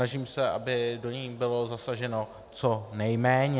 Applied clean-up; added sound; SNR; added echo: none; none; none; none.